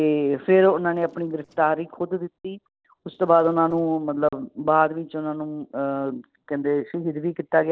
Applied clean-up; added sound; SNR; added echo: neural separator model SepFormer DNS4.